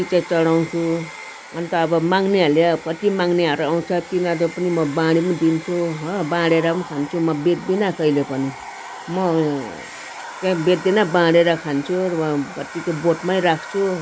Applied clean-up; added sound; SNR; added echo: none; Domestic sounds, home sounds; 16 dB; none.